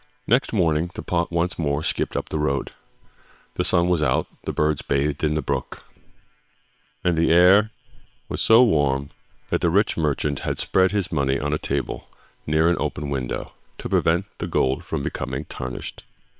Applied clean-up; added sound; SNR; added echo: neural separator model SepFormer WHAM!.